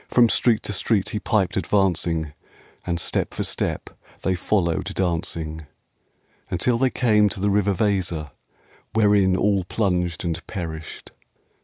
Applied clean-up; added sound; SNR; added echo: none; none; none; none.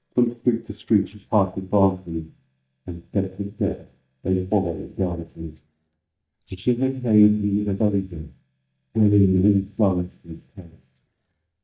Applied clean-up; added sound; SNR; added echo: neural mask model DeepFilterNet 3.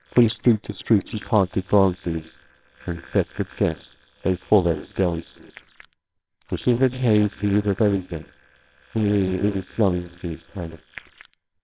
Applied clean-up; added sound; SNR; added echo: neural separator model SepFormer WHAMR!.